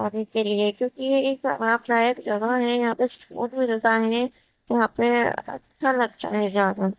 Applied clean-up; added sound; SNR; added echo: neural mask model DeepFilterNet 3.